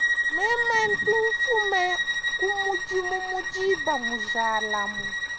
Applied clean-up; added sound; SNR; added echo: none; Bowed string instrument; -2 dB; none.